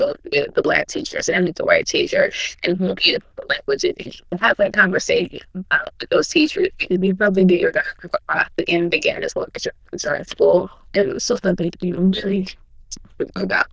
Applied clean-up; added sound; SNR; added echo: neural diffusion model UNIVERSE++.